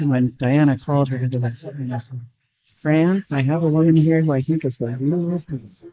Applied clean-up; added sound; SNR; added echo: neural mask model Resemble Enhance denoiser.